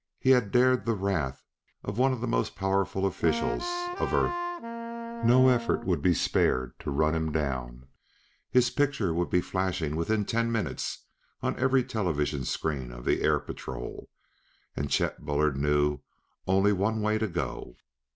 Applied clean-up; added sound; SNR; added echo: none; Wind instrument, woodwind instrument; 6 dB; none.